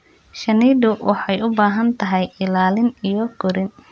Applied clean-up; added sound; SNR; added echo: none; none; none; none.